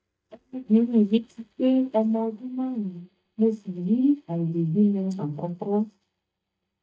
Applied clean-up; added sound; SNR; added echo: neural mask model DeepFilterNet 3.